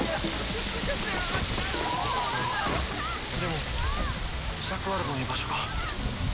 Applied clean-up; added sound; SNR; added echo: none; Rain; 1 dB; none.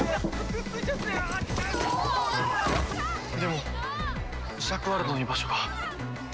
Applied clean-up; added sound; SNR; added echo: none; none; none; none.